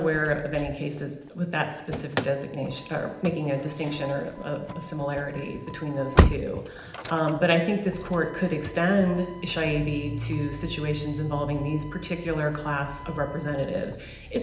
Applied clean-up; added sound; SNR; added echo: none; Slam / Engine starting; 5 dB; reverberation time 0.8 s.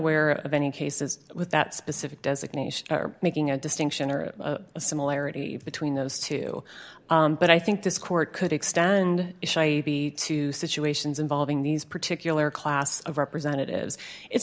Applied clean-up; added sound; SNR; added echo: none; none; none; none.